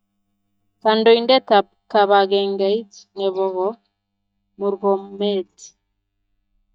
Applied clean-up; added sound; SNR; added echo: neural mask model DeepFilterNet 3.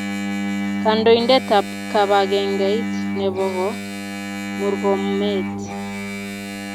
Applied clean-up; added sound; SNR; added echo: none; Engine; 4 dB; none.